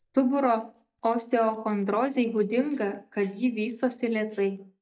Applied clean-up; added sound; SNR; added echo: neural mask model DeepFilterNet 3.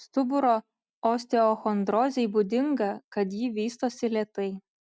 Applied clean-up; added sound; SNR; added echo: none; none; none; none.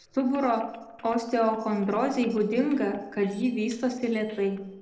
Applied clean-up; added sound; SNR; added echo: neural separator model SepFormer DNS4.